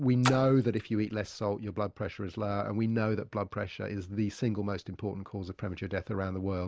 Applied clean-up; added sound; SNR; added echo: none; Splash, splatter; 9 dB; none.